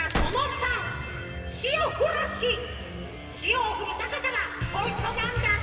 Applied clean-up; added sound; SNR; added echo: none; Gunshot, gunfire; 8 dB; reverberation time 2.3 s.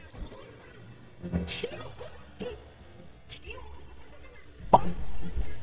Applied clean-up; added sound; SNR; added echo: neural mask model DeepFilterNet 3.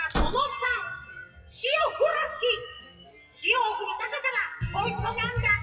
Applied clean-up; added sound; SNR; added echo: classical method WPE with log-MMSE.